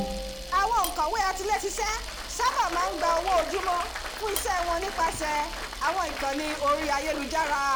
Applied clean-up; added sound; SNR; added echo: none; Camera + Applause; 7 dB; none.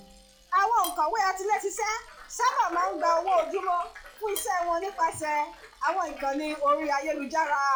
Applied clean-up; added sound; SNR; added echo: classical method log-MMSE.